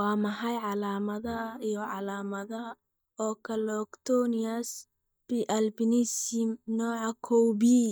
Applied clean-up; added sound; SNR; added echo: neural mask model DeepFilterNet 3.